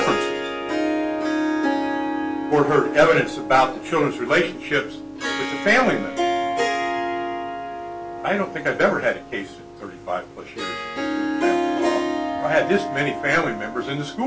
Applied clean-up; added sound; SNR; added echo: none; Harp; 2 dB; reverberation time 0.2 s.